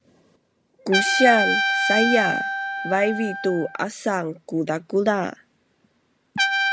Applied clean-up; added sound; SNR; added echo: none; Trumpet; 2 dB; none.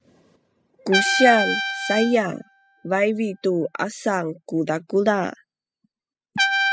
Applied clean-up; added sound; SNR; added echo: classical method spectral subtraction.